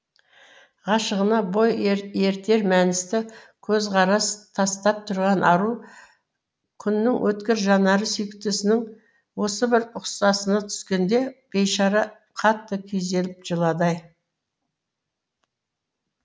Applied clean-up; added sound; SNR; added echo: none; none; none; none.